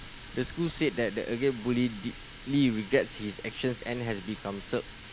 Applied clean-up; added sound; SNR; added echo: none; Water tap, faucet; 12 dB; none.